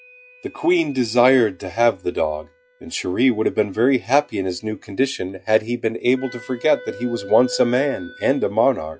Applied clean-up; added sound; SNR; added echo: classical method log-MMSE.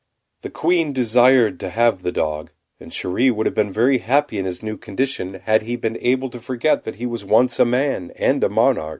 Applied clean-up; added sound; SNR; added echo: none; none; none; none.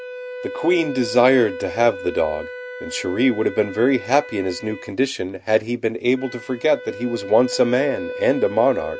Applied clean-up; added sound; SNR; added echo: none; Wind instrument, woodwind instrument; 12 dB; none.